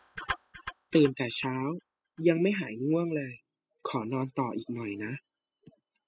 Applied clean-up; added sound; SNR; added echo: classical method spectral subtraction.